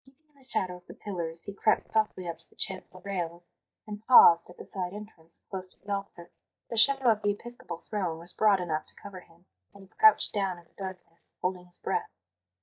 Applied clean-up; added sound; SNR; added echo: neural mask model DeepFilterNet 3.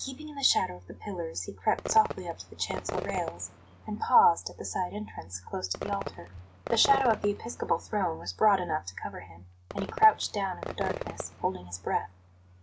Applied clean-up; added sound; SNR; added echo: none; Fireworks; 11 dB; none.